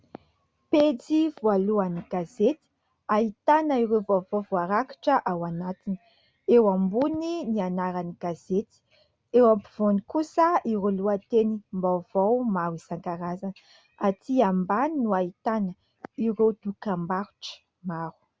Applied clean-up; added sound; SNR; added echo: none; none; none; none.